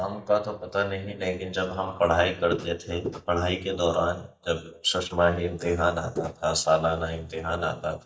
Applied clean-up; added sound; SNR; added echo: neural mask model DeepFilterNet 3.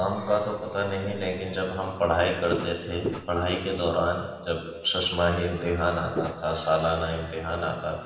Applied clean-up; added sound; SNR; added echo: none; Walk, footsteps; 6 dB; reverberation time 1.2 s.